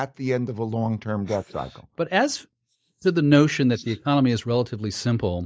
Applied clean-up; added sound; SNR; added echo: neural mask model Resemble Enhance denoiser.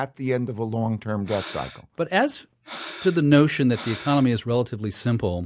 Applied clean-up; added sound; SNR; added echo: none; Breathing; 16 dB; none.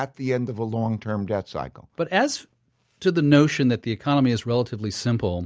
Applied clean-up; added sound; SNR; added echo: none; none; none; none.